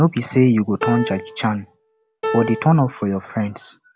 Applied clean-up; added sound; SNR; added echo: none; Piano; 10 dB; none.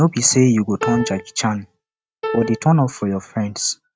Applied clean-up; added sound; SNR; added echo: neural mask model RNNoise.